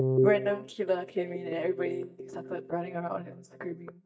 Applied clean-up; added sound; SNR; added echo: neural mask model DeepFilterNet 3.